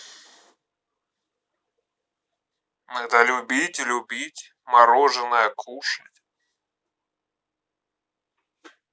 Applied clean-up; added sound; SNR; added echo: none; none; none; none.